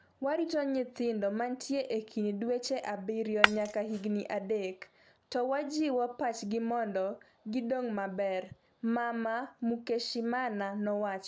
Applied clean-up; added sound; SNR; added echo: none; Shatter; -3 dB; none.